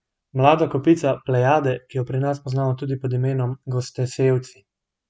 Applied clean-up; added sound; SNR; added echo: none; none; none; none.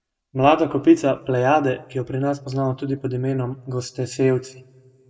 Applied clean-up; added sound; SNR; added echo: none; none; none; reverberation time 0.3 s.